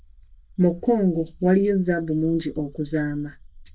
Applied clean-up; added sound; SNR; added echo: neural mask model DeepFilterNet 3.